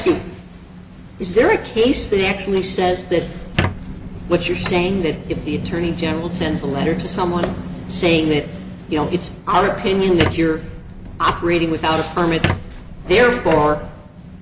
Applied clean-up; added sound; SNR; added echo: none; Squeak; 7 dB; none.